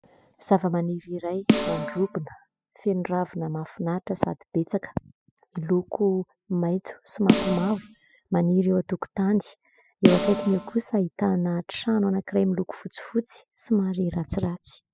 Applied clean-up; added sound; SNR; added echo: classical method spectral subtraction.